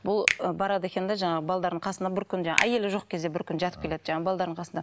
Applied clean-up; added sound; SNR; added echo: none; Finger snapping; 7 dB; none.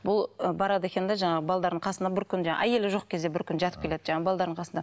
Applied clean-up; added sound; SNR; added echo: none; none; none; none.